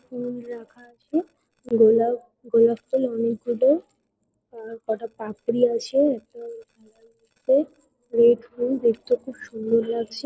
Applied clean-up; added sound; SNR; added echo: neural separator model SepFormer DNS4.